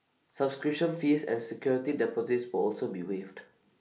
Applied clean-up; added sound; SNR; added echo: neural mask model Resemble Enhance denoiser.